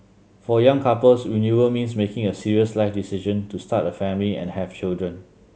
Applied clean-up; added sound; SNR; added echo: none; none; none; none.